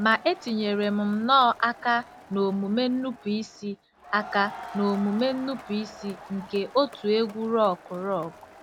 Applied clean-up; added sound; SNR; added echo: none; Crowd; 18 dB; none.